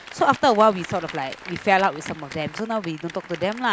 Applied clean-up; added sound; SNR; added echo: none; Applause; 16 dB; none.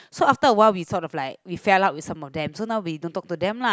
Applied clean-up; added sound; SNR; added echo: none; none; none; none.